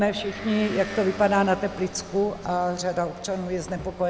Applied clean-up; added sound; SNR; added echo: none; Motor vehicle (road) / Engine; 14 dB; none.